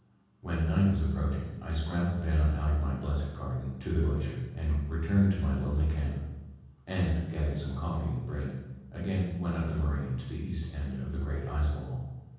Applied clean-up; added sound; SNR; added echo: none; none; none; reverberation time 1.3 s.